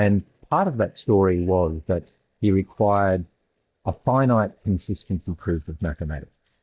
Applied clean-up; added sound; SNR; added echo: neural mask model DeepFilterNet 3.